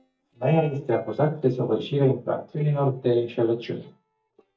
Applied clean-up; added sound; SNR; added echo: neural mask model DeepFilterNet 3.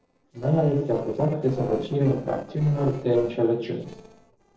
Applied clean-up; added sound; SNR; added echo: neural separator model SepFormer DNS4.